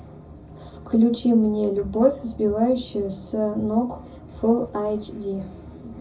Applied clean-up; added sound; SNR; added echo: none; none; none; reverberation time 0.4 s.